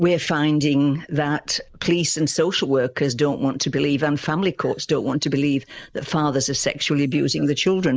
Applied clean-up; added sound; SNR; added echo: neural mask model Resemble Enhance denoiser.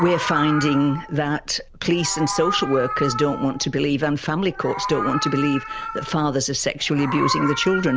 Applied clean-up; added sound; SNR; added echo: none; Meow; 7 dB; none.